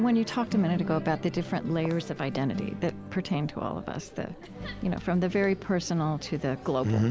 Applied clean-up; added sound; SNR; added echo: none; Crowd; 17 dB; none.